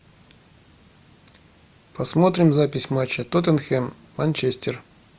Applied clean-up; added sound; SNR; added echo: none; none; none; none.